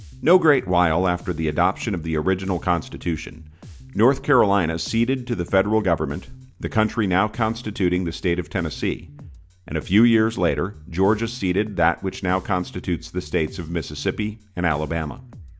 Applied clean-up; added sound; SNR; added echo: none; Bass guitar; 19 dB; none.